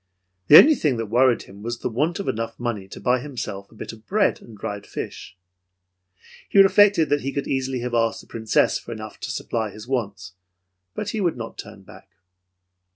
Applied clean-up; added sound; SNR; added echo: none; none; none; none.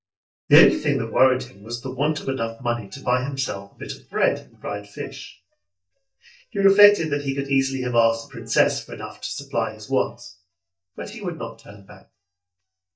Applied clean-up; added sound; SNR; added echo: neural mask model DeepFilterNet 3.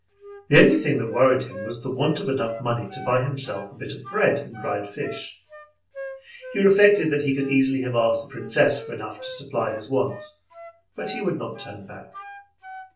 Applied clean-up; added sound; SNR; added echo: none; Wind instrument, woodwind instrument; 17 dB; reverberation time 0.3 s.